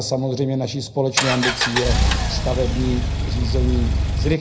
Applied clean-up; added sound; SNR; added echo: none; Engine; -3 dB; reverberation time 0.4 s.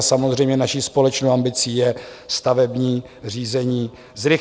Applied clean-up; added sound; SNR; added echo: none; none; none; none.